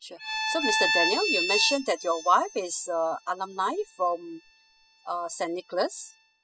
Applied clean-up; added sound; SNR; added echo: classical method spectral subtraction.